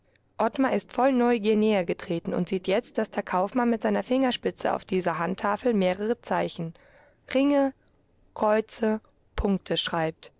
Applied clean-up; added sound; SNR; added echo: neural separator model SepFormer DNS4.